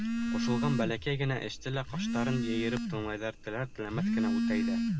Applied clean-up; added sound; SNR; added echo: none; Telephone; -2 dB; none.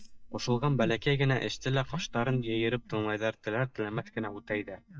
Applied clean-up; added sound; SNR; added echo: neural mask model DeepFilterNet 3.